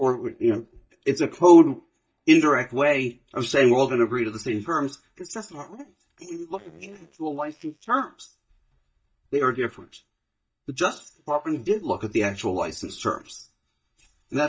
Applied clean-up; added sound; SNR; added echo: neural mask model DeepFilterNet 3.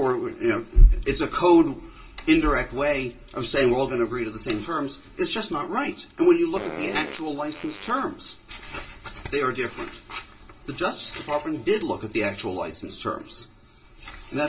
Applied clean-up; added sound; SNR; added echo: none; Fart; 14 dB; reverberation time 0.2 s.